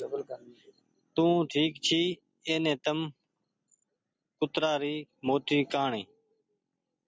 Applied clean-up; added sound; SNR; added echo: none; none; none; none.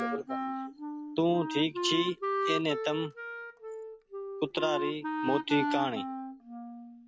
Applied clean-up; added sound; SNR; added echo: none; Wind instrument, woodwind instrument; 2 dB; none.